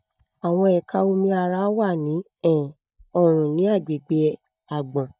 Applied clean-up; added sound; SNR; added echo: neural mask model DeepFilterNet 3.